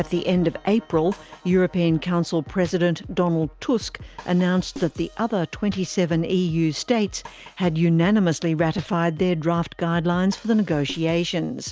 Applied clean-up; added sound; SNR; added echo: none; none; none; none.